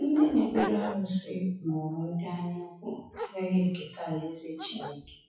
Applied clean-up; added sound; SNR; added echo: classical method WPE with log-MMSE.